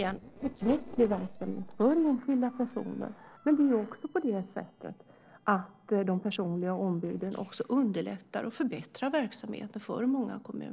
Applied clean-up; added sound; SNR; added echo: neural separator model SepFormer DNS4.